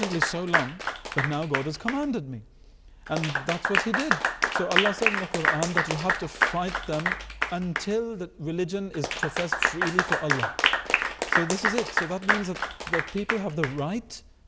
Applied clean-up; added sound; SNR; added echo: none; Applause / Clapping; -2 dB; none.